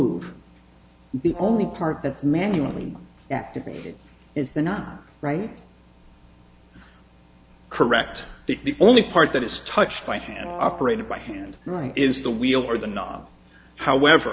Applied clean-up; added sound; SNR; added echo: none; Brass instrument; 14 dB; none.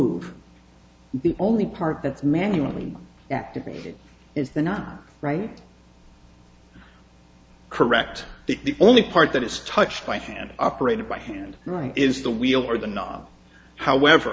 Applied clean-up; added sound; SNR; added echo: none; none; none; none.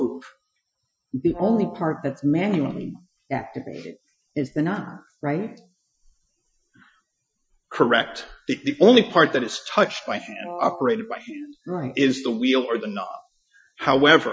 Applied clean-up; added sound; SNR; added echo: classical method Wiener filter.